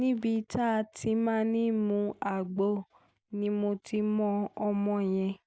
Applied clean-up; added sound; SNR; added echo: none; none; none; none.